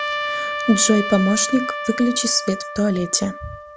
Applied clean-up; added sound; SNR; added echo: none; Trumpet; 7 dB; none.